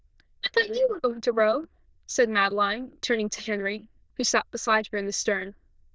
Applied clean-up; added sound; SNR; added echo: neural diffusion model UNIVERSE++.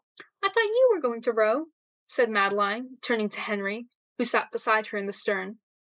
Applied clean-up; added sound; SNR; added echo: neural mask model Resemble Enhance denoiser.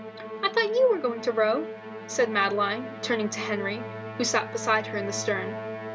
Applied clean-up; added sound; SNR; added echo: none; Musical instrument; 9 dB; none.